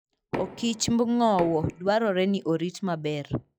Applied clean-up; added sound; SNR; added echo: classical method log-MMSE.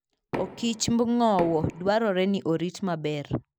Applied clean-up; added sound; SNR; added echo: none; Knock; 12 dB; none.